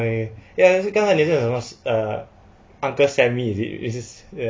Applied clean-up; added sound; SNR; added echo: none; none; none; none.